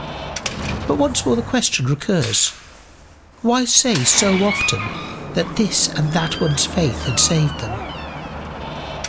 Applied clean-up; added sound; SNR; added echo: none; Door; 8 dB; none.